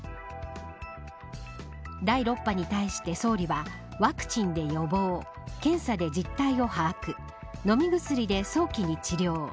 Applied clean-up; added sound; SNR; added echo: none; none; none; none.